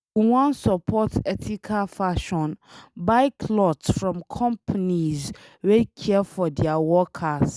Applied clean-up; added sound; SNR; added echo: none; none; none; none.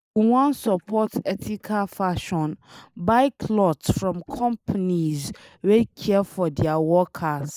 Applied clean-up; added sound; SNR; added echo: neural mask model Resemble Enhance denoiser.